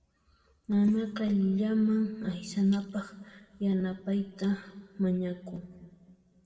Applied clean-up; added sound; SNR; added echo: none; none; none; reverberation time 1.6 s.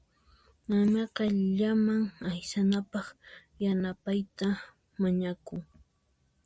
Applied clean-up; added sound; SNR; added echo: none; none; none; none.